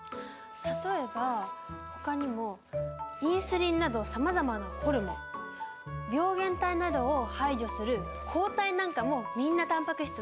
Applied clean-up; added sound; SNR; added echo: none; Musical instrument; 12 dB; none.